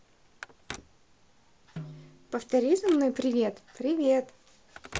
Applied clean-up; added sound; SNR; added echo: none; Snare drum + Telephone; 17 dB; none.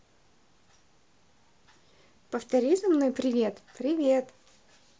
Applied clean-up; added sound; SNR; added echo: none; none; none; none.